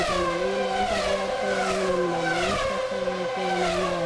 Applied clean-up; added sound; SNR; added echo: none; Race car, auto racing; -5 dB; none.